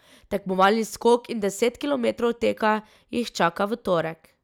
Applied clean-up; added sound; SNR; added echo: none; none; none; none.